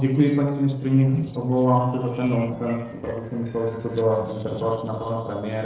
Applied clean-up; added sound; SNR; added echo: neural separator model SepFormer DNS4.